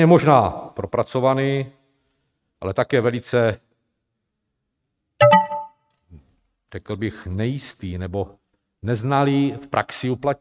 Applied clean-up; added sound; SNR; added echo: neural mask model RNNoise.